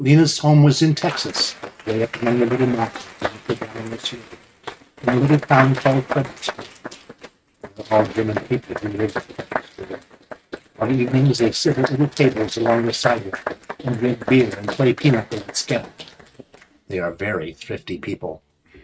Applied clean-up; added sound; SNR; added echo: neural mask model RNNoise.